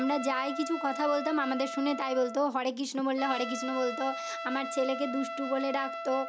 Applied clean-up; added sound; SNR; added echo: none; Trumpet; 7 dB; none.